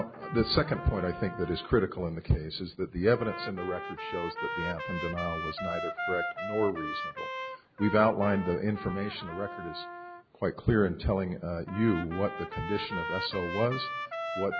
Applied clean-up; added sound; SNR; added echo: none; Trumpet; 8 dB; none.